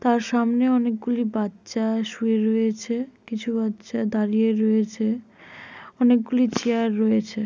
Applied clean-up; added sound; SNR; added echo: none; none; none; none.